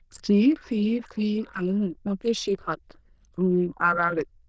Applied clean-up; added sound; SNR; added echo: neural diffusion model UNIVERSE++.